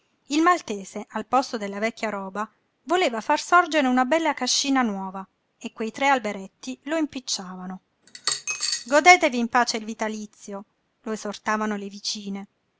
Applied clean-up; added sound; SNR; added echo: none; Coin (dropping); 5 dB; none.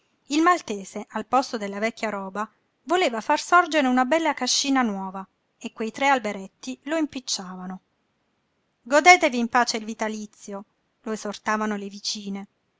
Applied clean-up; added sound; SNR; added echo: none; none; none; none.